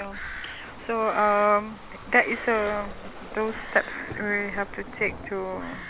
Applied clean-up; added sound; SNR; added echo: none; Crow + Waves, surf; 12 dB; none.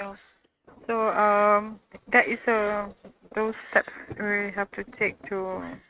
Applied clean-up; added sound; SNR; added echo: neural mask model RNNoise.